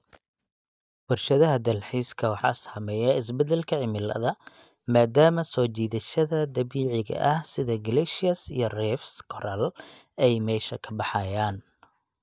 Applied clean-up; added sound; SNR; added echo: neural mask model DeepFilterNet 3.